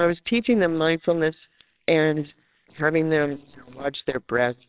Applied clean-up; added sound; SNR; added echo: neural separator model SepFormer WHAMR!.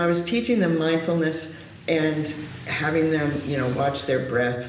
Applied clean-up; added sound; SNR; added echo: none; Motorcycle / Traffic noise, roadway noise; 18 dB; reverberation time 0.9 s.